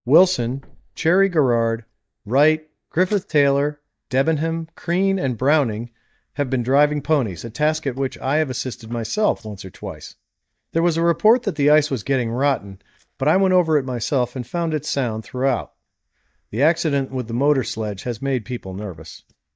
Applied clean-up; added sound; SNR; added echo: neural mask model DeepFilterNet 3.